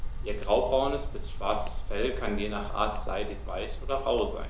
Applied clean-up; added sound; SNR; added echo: none; Tick; 2 dB; none.